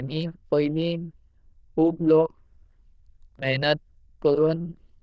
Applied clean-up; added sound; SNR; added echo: neural diffusion model UNIVERSE++.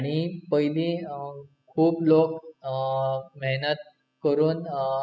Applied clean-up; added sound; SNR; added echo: classical method spectral subtraction.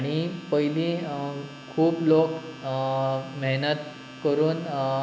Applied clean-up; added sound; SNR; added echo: none; Domestic sounds, home sounds; 18 dB; none.